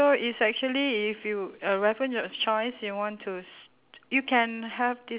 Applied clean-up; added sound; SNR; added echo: none; none; none; none.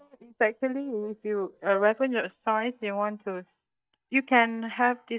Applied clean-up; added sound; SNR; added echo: neural mask model DeepFilterNet 3.